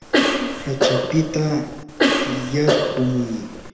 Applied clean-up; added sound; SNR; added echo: none; Cough; -2 dB; reverberation time 0.8 s.